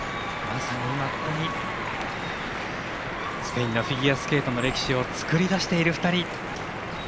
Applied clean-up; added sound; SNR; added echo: none; Drip; 7 dB; none.